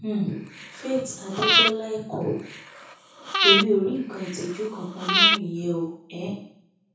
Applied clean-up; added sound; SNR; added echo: none; Breathing; -4 dB; reverberation time 0.6 s.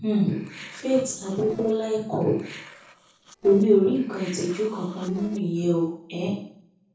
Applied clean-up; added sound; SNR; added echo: neural separator model SepFormer DNS4.